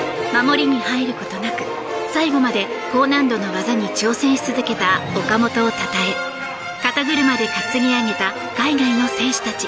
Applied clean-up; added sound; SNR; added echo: none; none; none; none.